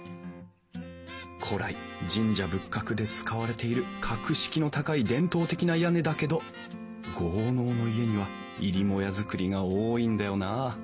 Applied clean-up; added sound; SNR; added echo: none; Whoosh, swoosh, swish; 12 dB; none.